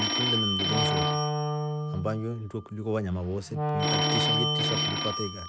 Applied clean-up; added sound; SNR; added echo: none; Telephone + Wind instrument, woodwind instrument; -5 dB; none.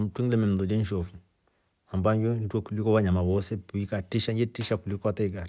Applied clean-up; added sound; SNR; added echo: none; none; none; none.